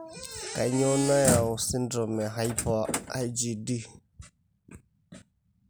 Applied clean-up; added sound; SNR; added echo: none; none; none; none.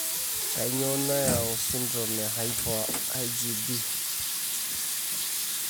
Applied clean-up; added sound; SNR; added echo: none; Sink (filling or washing) / Water tap, faucet; -3 dB; none.